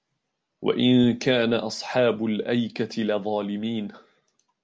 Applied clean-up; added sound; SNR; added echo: none; none; none; none.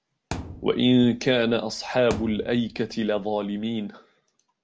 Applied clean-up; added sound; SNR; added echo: none; Thump, thud; 15 dB; none.